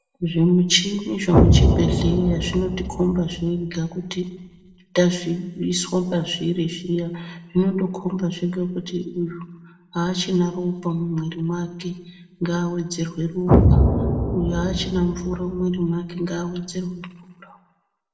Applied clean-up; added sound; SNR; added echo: none; Explosion; -2 dB; reverberation time 0.7 s.